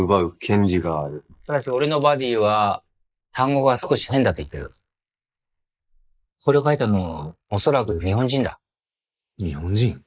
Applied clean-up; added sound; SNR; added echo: neural mask model Resemble Enhance denoiser.